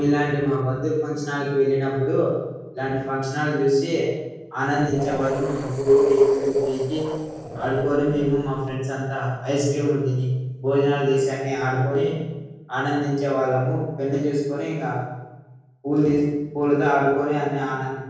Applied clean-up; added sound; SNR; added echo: neural separator model SepFormer DNS4.